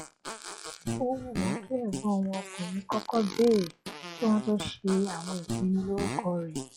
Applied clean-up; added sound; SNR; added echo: classical method log-MMSE.